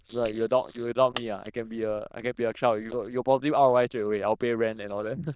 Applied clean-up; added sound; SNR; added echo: neural diffusion model UNIVERSE++.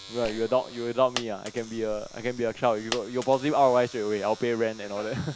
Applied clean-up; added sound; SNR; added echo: none; Coin (dropping) + Domestic sounds, home sounds; 15 dB; none.